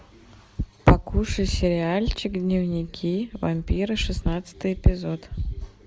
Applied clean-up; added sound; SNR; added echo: none; none; none; none.